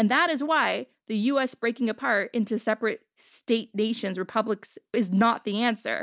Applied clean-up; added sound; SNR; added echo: none; none; none; none.